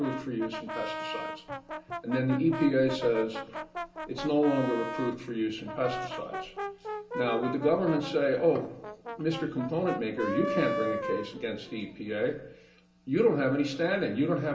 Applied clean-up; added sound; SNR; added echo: none; Brass instrument; 8 dB; reverberation time 0.2 s.